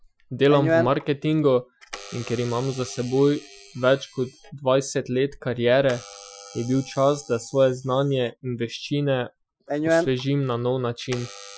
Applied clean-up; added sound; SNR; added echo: classical method Wiener filter.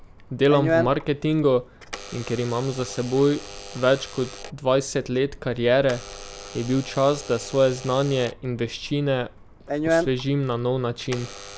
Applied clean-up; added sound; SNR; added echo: none; Alarm / Door; 8 dB; none.